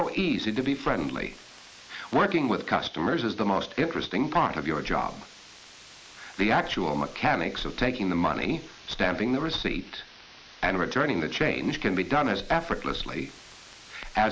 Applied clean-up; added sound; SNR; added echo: neural mask model Resemble Enhance denoiser.